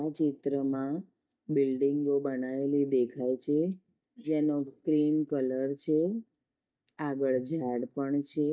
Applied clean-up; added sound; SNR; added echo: neural mask model DeepFilterNet 3.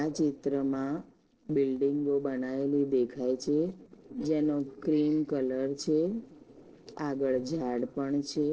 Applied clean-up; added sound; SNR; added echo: neural separator model SepFormer DNS4.